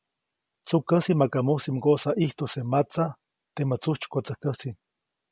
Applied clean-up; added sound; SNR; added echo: none; none; none; none.